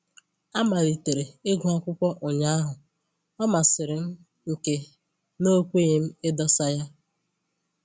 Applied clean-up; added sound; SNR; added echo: none; none; none; none.